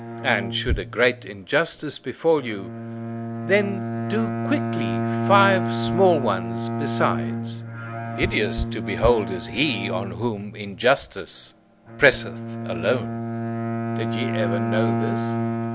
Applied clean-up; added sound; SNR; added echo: none; Bowed string instrument; 3 dB; none.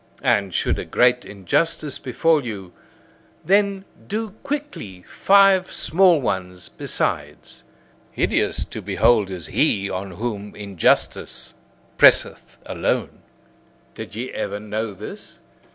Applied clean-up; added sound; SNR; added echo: none; none; none; none.